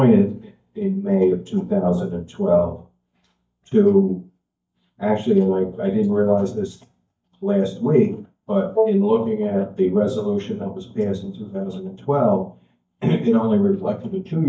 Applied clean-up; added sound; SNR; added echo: neural mask model DeepFilterNet 3.